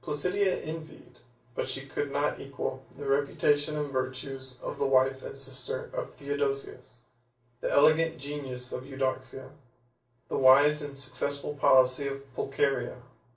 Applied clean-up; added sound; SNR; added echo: none; none; none; reverberation time 0.3 s.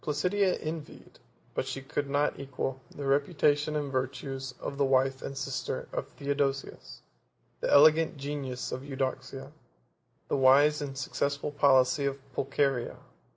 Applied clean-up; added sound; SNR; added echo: none; none; none; none.